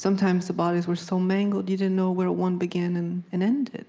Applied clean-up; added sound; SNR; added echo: none; none; none; none.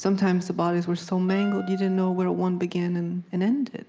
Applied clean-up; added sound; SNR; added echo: none; Wind instrument, woodwind instrument; 18 dB; none.